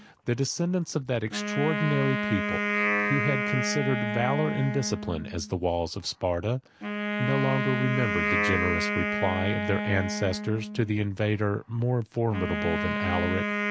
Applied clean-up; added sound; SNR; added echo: none; Wind instrument, woodwind instrument; 2 dB; none.